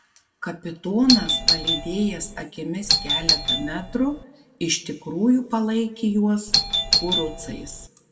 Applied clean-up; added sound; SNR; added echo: none; Doorbell; -1 dB; reverberation time 1.0 s.